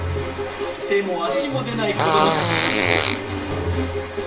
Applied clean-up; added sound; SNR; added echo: none; Fart; -2 dB; reverberation time 0.7 s.